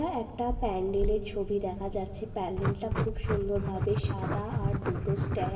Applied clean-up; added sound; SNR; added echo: none; Writing; 0 dB; reverberation time 2.3 s.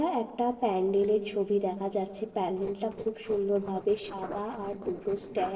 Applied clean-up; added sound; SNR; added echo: neural separator model SepFormer DNS4.